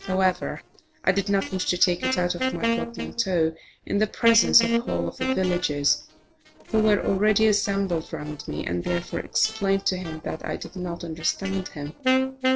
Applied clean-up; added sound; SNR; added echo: neural separator model SepFormer DNS4.